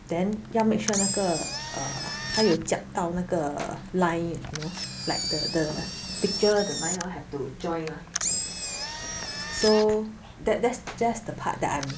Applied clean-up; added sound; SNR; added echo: none; Engine; 6 dB; none.